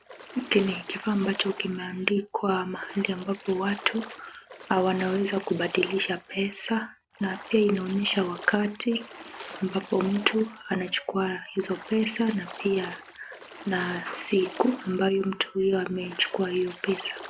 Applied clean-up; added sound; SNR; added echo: none; Splash, splatter; 17 dB; none.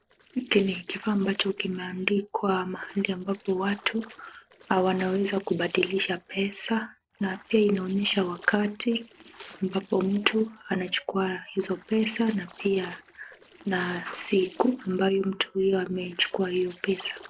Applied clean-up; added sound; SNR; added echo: neural separator model SepFormer DNS4.